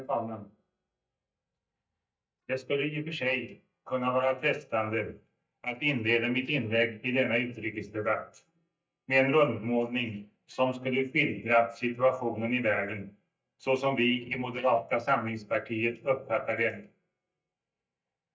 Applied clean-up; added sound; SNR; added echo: neural mask model DeepFilterNet 3.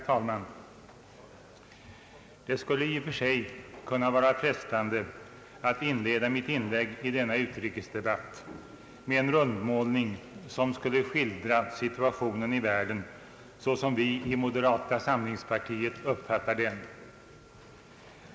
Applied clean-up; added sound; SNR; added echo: none; none; none; none.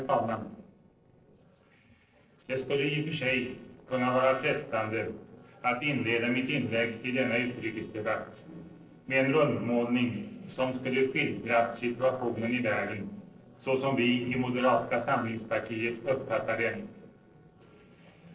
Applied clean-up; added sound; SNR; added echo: neural separator model SepFormer DNS4.